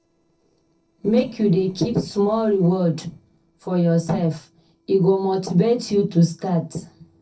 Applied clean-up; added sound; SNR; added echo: neural separator model SepFormer DNS4.